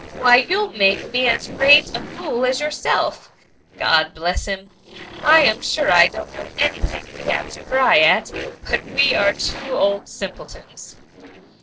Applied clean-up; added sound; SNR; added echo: neural separator model SepFormer DNS4.